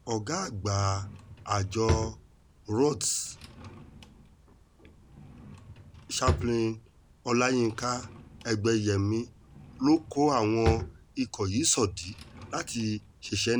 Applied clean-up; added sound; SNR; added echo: none; Drawer open or close; 9 dB; none.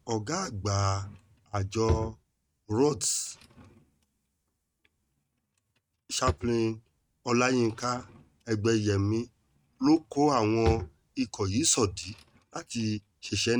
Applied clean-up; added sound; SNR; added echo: neural mask model RNNoise.